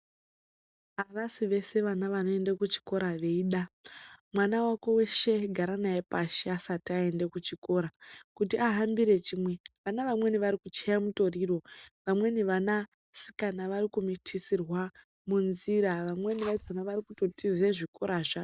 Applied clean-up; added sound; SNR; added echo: neural mask model DeepFilterNet 3.